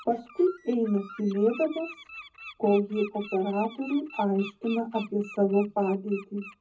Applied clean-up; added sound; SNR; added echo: none; Bird; 18 dB; reverberation time 0.3 s.